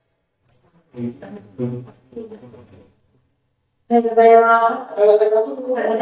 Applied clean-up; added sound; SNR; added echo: neural mask model DeepFilterNet 3.